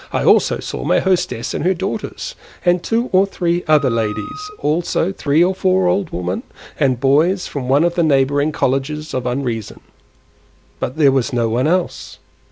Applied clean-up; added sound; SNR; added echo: none; Wind instrument, woodwind instrument; 13 dB; none.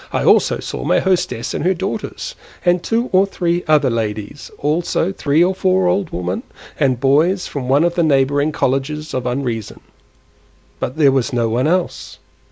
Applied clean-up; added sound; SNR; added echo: none; none; none; none.